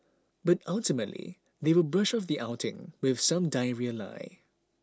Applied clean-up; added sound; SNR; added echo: none; none; none; none.